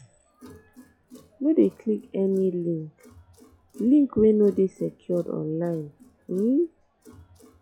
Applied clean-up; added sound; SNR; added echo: classical method log-MMSE.